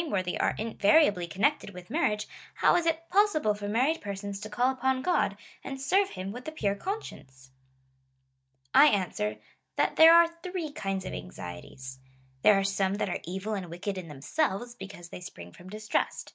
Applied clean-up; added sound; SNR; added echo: neural mask model DeepFilterNet 3.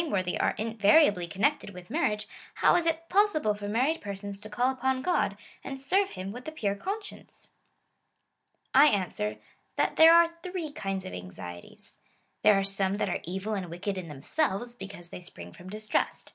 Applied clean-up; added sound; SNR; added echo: none; none; none; none.